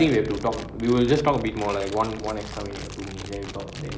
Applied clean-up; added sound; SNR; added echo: none; Crumpling, crinkling; 17 dB; none.